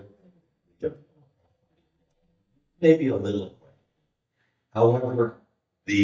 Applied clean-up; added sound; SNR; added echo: neural mask model DeepFilterNet 3.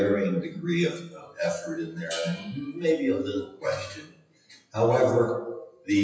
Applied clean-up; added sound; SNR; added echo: classical method WPE with log-MMSE.